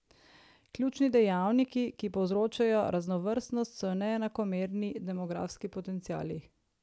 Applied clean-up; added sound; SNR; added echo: none; none; none; none.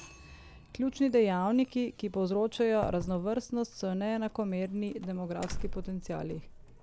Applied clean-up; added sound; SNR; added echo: none; Doorbell; 13 dB; none.